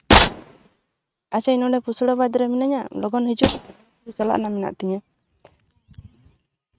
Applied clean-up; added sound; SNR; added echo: neural mask model RNNoise.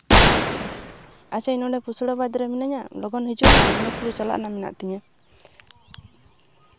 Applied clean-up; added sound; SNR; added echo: none; Gunshot, gunfire; -5 dB; none.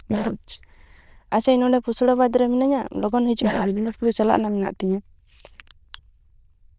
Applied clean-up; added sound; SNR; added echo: neural diffusion model UNIVERSE++.